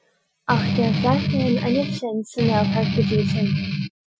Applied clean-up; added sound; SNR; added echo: classical method Wiener filter.